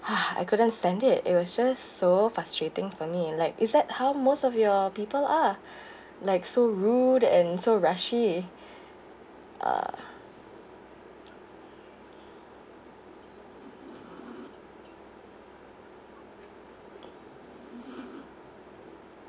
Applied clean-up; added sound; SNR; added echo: none; none; none; none.